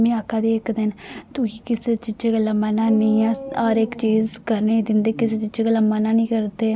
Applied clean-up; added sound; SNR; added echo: none; none; none; none.